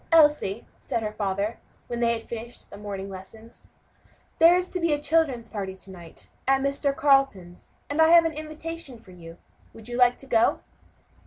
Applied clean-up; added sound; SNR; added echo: none; none; none; none.